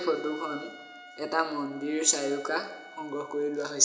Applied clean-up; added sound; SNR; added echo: none; Trumpet; 18 dB; reverberation time 0.8 s.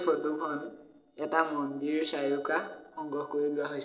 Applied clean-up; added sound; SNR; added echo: neural separator model SepFormer DNS4.